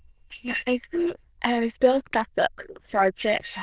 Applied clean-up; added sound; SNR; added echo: neural diffusion model UNIVERSE++.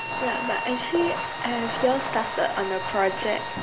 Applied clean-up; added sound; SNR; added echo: none; Fireworks + Bowed string instrument; 4 dB; none.